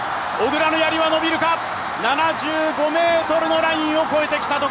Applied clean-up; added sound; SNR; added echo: none; none; none; none.